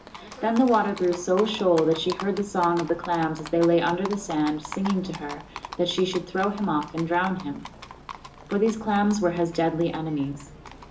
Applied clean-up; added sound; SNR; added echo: none; Livestock, farm animals, working animals; 15 dB; reverberation time 0.2 s.